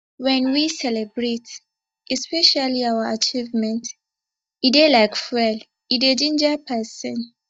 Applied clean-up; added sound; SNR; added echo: neural mask model DeepFilterNet 3.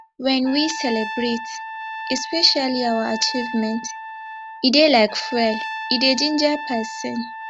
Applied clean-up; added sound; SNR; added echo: none; Trumpet; 10 dB; none.